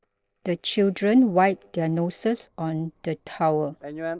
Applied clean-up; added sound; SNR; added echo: neural separator model SepFormer DNS4.